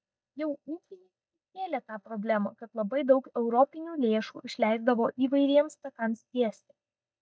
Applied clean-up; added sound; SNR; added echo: neural mask model DeepFilterNet 3.